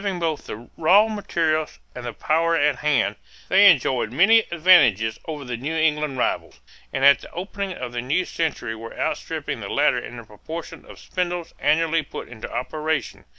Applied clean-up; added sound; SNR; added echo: none; none; none; none.